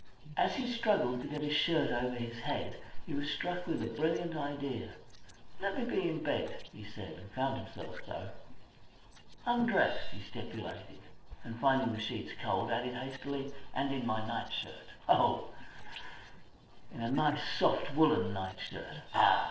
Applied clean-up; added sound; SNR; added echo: neural separator model SepFormer DNS4.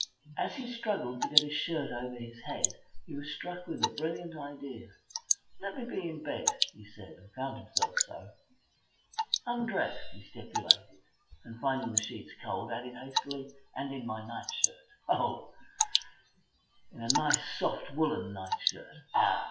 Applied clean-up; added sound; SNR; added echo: classical method WPE with log-MMSE.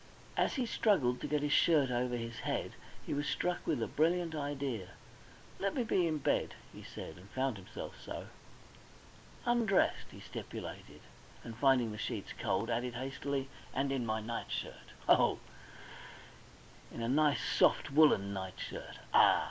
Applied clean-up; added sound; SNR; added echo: none; none; none; none.